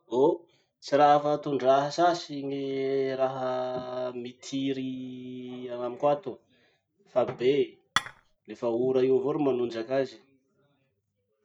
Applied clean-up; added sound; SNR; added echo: none; Dishes, pots, and pans / Chink, clink; 3 dB; none.